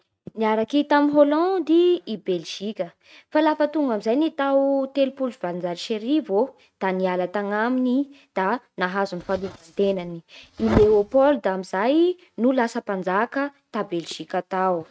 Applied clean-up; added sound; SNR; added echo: neural mask model RNNoise.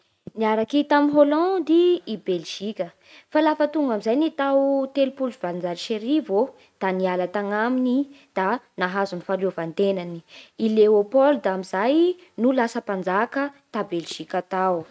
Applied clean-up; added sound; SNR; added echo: none; none; none; none.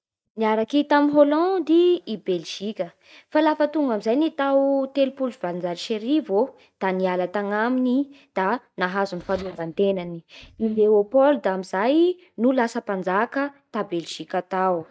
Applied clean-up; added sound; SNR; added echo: neural mask model DeepFilterNet 3.